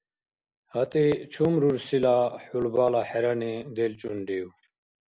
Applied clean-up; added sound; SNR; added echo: none; none; none; none.